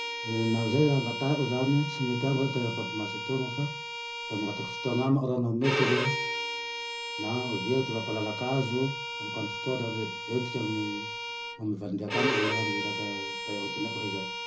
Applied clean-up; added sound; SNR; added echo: none; Bowed string instrument; 4 dB; reverberation time 0.4 s.